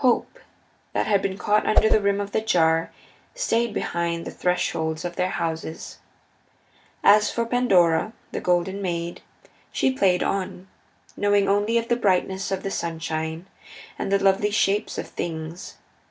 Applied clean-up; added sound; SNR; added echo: none; Whoosh, swoosh, swish; -4 dB; none.